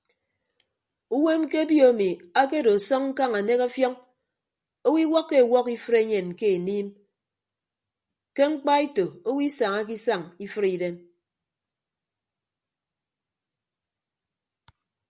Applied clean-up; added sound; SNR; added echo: none; none; none; none.